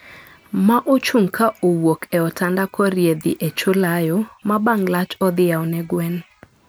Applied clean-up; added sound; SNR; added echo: none; none; none; none.